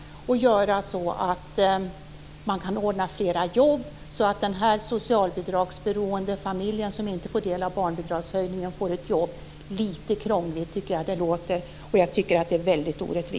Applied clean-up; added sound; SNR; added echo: none; none; none; none.